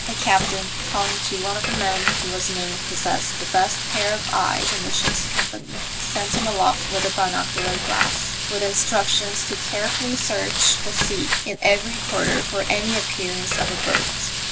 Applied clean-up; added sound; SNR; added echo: none; Frying (food); 0 dB; none.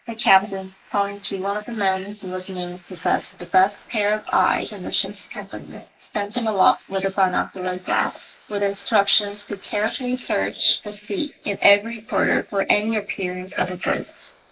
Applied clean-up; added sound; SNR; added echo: neural mask model Resemble Enhance denoiser.